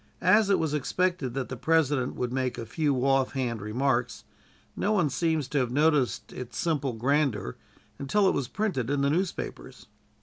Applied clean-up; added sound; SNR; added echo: none; none; none; none.